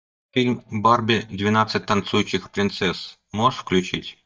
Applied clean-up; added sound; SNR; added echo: neural mask model DeepFilterNet 3.